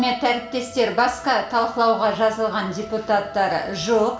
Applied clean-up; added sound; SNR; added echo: none; Trumpet; 17 dB; reverberation time 0.4 s.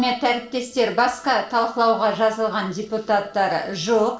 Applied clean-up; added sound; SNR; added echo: neural separator model SepFormer DNS4.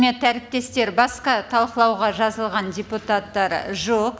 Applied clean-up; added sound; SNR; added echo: none; none; none; none.